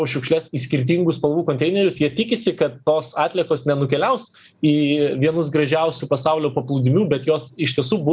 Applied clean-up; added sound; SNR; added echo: none; none; none; none.